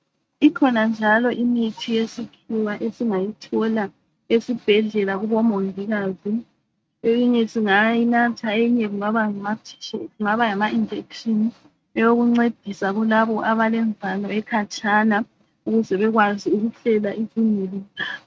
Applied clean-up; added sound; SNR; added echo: neural mask model RNNoise.